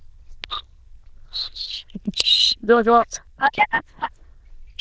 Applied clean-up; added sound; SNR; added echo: neural diffusion model UNIVERSE++.